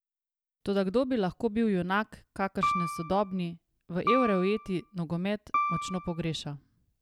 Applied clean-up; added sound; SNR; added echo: none; Piano; 3 dB; none.